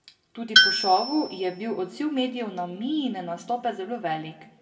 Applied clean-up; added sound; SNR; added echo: none; Tools; -1 dB; reverberation time 1.3 s.